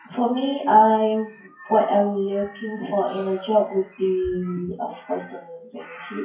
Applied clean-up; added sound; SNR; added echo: classical method WPE with log-MMSE.